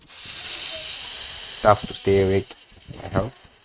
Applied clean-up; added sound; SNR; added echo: neural mask model RNNoise.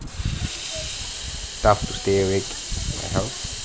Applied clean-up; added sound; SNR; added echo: none; Hiss; 7 dB; none.